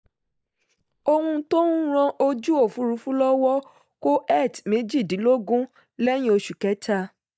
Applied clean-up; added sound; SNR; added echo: neural mask model DeepFilterNet 3.